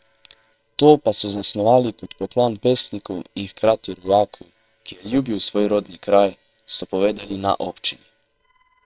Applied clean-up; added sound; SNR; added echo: neural separator model SepFormer WHAM!.